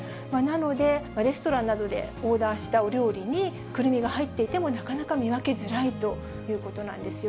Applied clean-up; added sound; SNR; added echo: none; none; none; none.